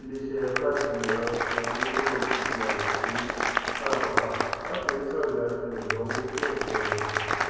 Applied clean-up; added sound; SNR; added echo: none; Applause; -1 dB; reverberation time 2.2 s.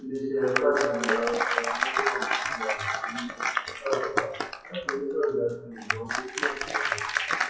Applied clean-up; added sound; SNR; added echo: classical method WPE with log-MMSE.